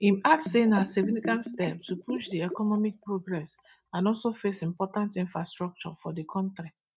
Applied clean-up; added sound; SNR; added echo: neural mask model DeepFilterNet 3.